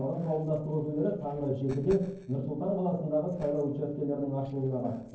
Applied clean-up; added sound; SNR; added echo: neural separator model SepFormer DNS4.